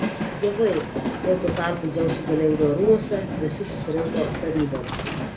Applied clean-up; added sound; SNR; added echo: none; Train; 5 dB; reverberation time 0.3 s.